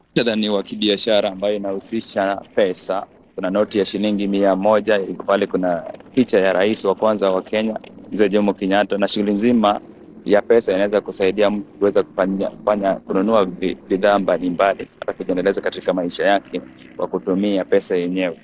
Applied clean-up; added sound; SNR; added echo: neural separator model SepFormer DNS4.